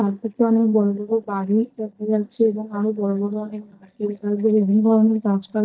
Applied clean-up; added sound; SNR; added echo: neural mask model DeepFilterNet 3.